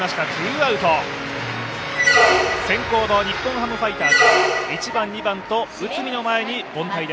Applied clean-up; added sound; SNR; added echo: none; Squeak; -2 dB; none.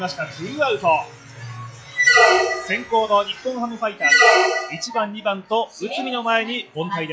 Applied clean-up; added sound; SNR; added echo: classical method log-MMSE.